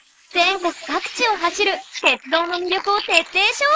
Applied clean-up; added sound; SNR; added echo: neural mask model Resemble Enhance denoiser.